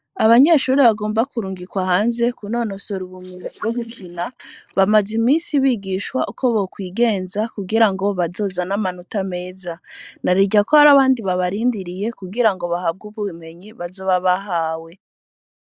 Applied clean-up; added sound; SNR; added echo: neural mask model Resemble Enhance denoiser.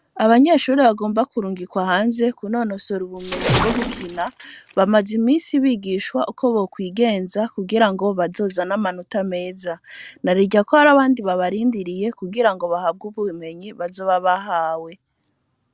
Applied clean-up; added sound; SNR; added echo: none; Splash, splatter; 5 dB; none.